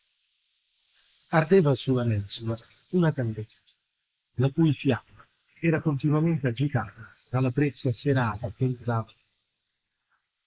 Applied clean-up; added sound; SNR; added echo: neural mask model Resemble Enhance denoiser.